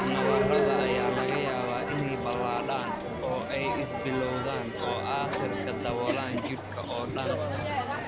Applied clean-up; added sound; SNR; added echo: none; Bowed string instrument + Crowd; -2 dB; none.